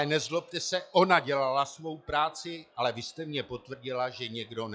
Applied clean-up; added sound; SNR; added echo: classical method log-MMSE.